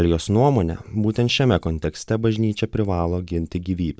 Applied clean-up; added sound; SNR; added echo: none; none; none; none.